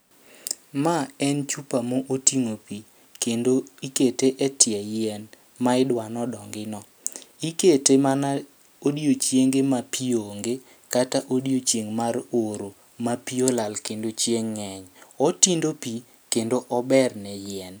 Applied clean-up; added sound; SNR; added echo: none; none; none; none.